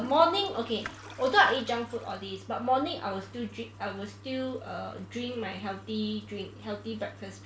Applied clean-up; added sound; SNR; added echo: none; Toilet flush; 16 dB; none.